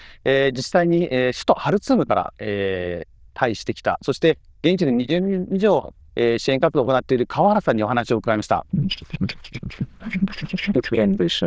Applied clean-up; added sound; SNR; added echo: neural diffusion model UNIVERSE++.